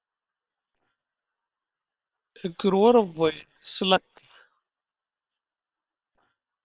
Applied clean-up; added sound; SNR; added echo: neural separator model SepFormer WHAM!.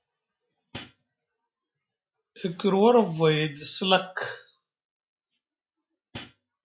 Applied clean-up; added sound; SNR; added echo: classical method log-MMSE.